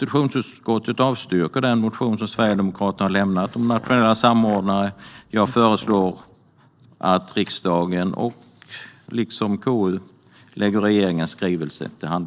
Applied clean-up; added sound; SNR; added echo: neural separator model SepFormer DNS4.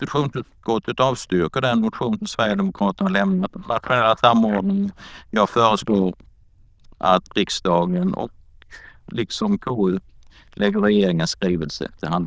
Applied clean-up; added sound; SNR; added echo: neural diffusion model UNIVERSE++.